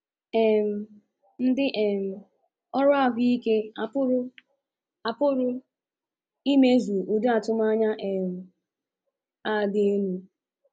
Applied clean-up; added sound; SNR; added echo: none; none; none; none.